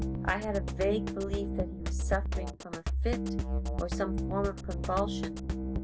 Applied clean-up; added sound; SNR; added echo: none; Drum kit; -2 dB; none.